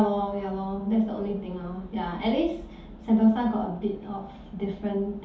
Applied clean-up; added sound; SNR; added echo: none; none; none; reverberation time 0.6 s.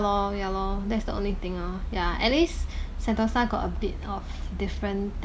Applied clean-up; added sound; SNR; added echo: none; none; none; none.